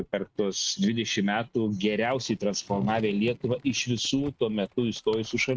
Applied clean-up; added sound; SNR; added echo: neural mask model RNNoise.